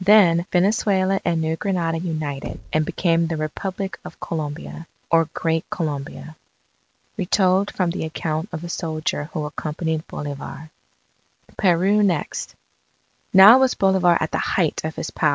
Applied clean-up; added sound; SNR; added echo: none; Knock / Wood; 19 dB; none.